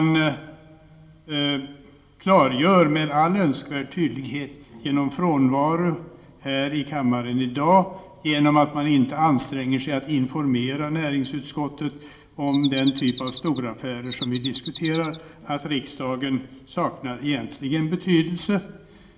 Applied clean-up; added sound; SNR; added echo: none; Bird vocalization, bird call, bird song; 5 dB; reverberation time 1.3 s.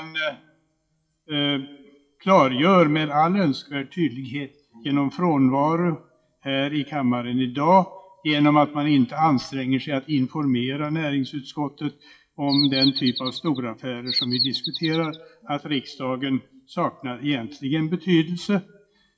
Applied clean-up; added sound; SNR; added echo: classical method WPE with log-MMSE.